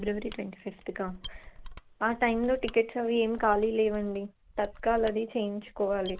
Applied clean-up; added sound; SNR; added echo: none; Mechanisms; 15 dB; none.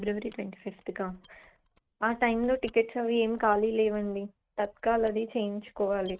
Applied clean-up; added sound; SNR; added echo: neural mask model RNNoise.